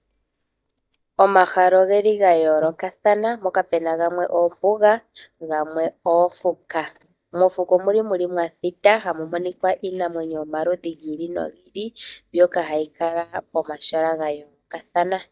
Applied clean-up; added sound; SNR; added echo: neural mask model DeepFilterNet 3.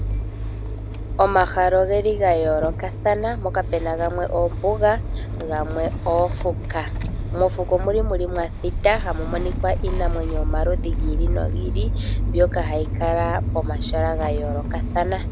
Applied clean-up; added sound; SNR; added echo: none; Engine starting / Motor vehicle (road); 1 dB; none.